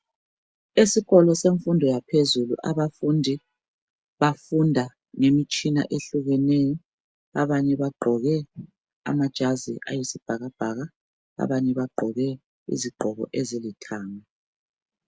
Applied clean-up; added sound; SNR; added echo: none; none; none; none.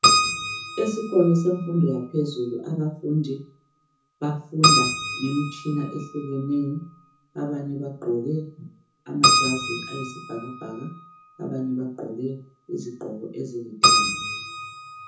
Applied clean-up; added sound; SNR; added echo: none; Keyboard (musical); -1 dB; reverberation time 0.5 s.